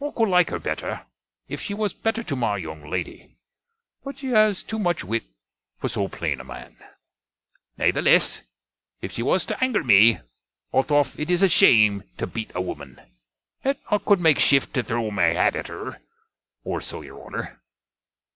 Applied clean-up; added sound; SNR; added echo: none; none; none; none.